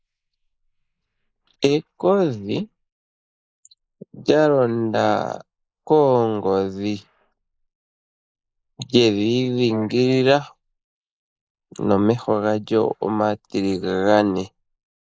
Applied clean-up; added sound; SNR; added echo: neural mask model Resemble Enhance denoiser.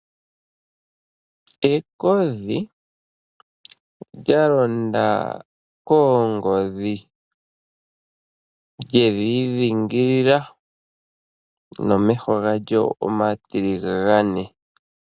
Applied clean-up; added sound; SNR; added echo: none; none; none; none.